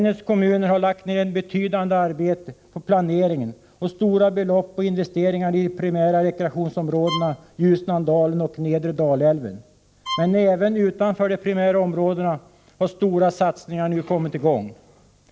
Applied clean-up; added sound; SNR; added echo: none; Bowed string instrument; 13 dB; none.